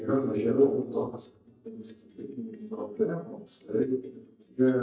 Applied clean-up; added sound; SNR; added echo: neural mask model DeepFilterNet 3.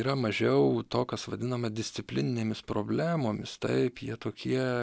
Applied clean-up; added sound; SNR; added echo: none; none; none; none.